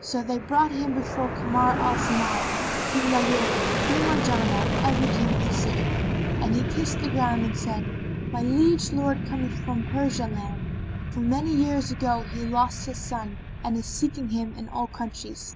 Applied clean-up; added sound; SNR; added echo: none; Fixed-wing aircraft, airplane; 1 dB; none.